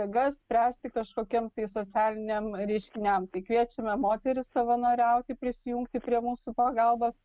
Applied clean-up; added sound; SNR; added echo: none; none; none; none.